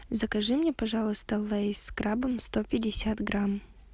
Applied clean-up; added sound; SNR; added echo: none; none; none; none.